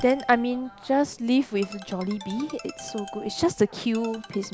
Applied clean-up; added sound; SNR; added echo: none; Ringtone; 17 dB; none.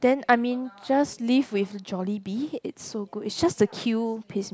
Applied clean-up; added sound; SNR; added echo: none; none; none; none.